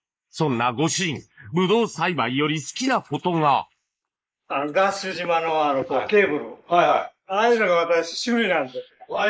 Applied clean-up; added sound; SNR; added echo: neural mask model Resemble Enhance denoiser.